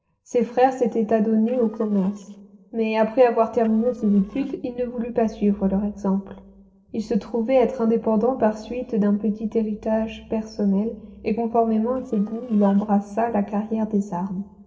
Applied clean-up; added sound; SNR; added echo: neural separator model SepFormer DNS4.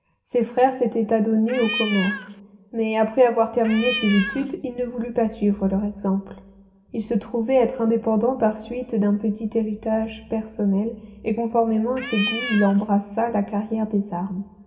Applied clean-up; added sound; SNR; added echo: none; Cat; 6 dB; reverberation time 1.3 s.